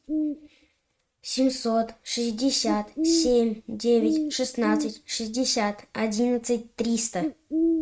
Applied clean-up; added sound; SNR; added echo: neural mask model RNNoise.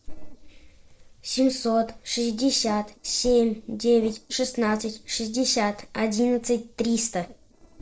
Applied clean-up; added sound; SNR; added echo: neural separator model SepFormer DNS4.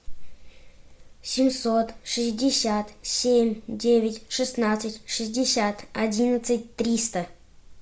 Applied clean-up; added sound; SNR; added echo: none; none; none; none.